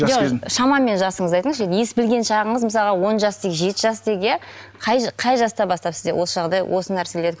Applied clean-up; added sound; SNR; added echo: none; none; none; none.